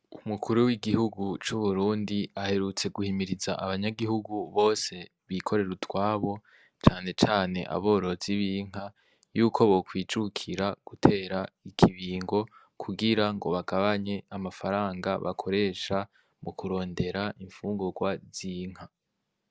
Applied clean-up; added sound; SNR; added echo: none; none; none; none.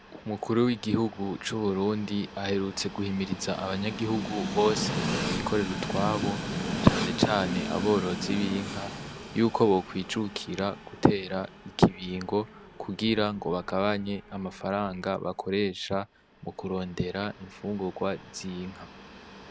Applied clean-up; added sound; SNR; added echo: none; Train; 8 dB; none.